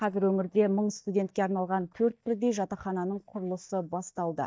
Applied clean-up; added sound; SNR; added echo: neural mask model DeepFilterNet 3.